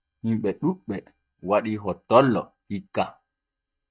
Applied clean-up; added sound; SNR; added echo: neural mask model DeepFilterNet 3.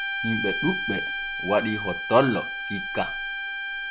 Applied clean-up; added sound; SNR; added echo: none; Bowed string instrument; 3 dB; none.